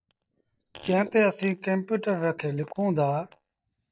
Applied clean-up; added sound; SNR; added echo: neural mask model DeepFilterNet 3.